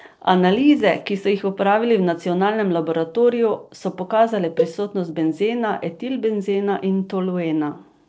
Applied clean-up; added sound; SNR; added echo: neural separator model SepFormer DNS4.